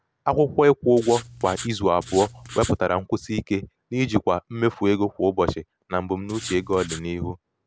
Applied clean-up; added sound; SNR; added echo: none; Writing; 14 dB; none.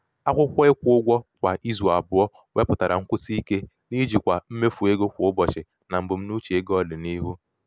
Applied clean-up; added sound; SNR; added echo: none; none; none; none.